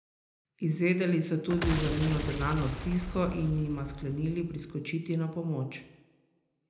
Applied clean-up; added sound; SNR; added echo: none; Boom; 6 dB; reverberation time 0.7 s.